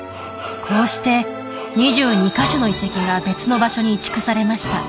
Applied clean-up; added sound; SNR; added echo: none; none; none; none.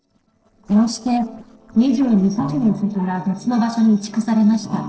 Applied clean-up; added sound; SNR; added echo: neural separator model SepFormer DNS4.